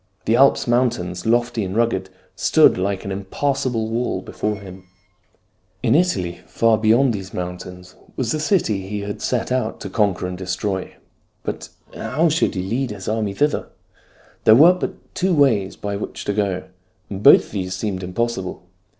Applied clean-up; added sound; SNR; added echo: neural separator model SepFormer DNS4.